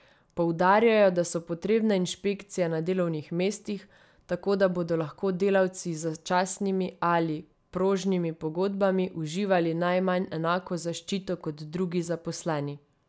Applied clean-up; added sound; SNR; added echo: none; none; none; none.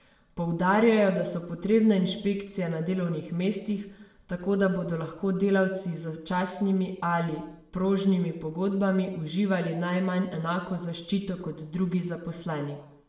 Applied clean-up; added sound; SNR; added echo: none; none; none; reverberation time 0.7 s.